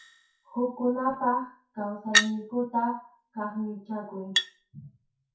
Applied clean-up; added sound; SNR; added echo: classical method WPE with log-MMSE.